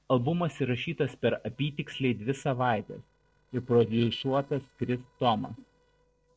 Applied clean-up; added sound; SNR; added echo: neural separator model SepFormer DNS4.